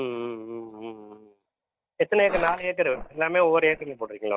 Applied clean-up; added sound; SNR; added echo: neural mask model DeepFilterNet 3.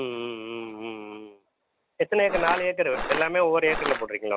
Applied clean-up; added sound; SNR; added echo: none; Crushing; 2 dB; none.